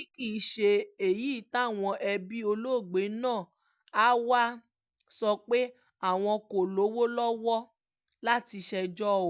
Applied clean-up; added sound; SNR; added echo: none; none; none; none.